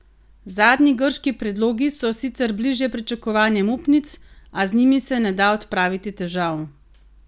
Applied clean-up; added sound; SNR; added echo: none; none; none; none.